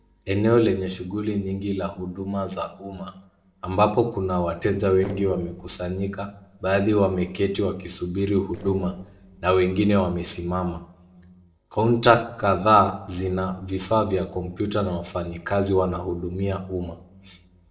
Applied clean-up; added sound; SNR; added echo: neural separator model SepFormer DNS4.